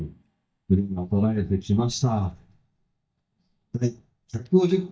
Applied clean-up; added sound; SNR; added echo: neural mask model DeepFilterNet 3.